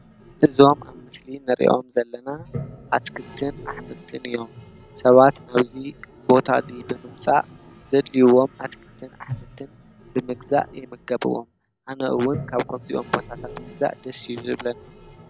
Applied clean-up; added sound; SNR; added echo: none; Toilet flush; 18 dB; none.